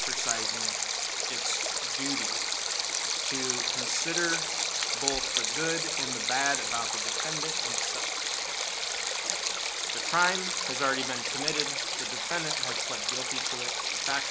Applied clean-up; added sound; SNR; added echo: none; Stream; -5 dB; none.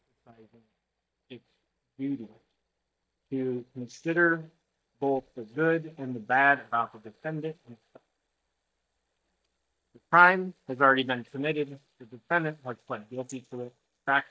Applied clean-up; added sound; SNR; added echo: neural mask model DeepFilterNet 3.